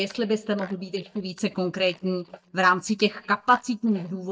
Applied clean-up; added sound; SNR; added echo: neural mask model DeepFilterNet 3.